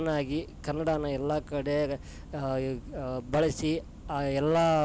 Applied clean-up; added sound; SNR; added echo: none; none; none; none.